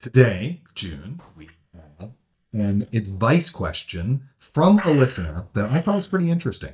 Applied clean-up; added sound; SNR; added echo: neural mask model DeepFilterNet 3.